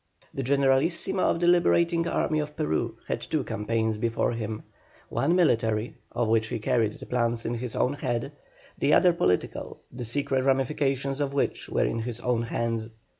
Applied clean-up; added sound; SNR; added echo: none; none; none; none.